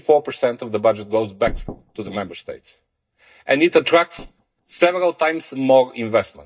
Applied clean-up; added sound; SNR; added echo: neural mask model DeepFilterNet 3.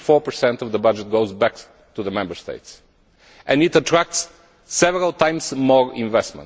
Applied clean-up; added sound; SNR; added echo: none; none; none; none.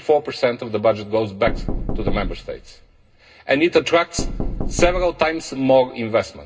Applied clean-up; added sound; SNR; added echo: none; Knock; 5 dB; reverberation time 0.2 s.